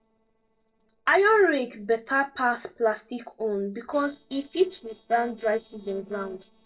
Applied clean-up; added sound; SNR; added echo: neural separator model SepFormer DNS4.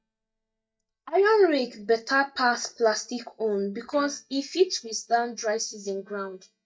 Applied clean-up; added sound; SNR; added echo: neural mask model DeepFilterNet 3.